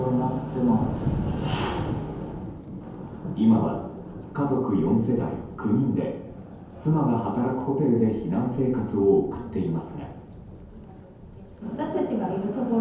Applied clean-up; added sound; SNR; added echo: none; Thunder; 10 dB; reverberation time 0.9 s.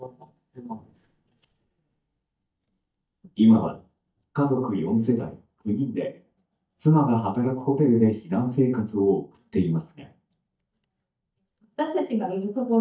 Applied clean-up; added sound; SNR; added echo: neural mask model DeepFilterNet 3.